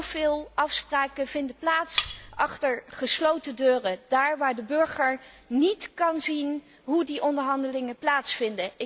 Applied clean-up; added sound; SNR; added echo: none; Cutlery, silverware; 0 dB; none.